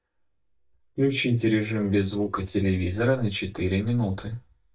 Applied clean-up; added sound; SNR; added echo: neural mask model DeepFilterNet 3.